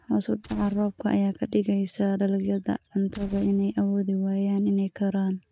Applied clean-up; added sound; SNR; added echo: neural mask model RNNoise.